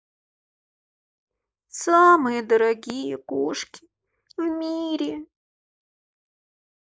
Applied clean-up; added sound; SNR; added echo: neural mask model Resemble Enhance denoiser.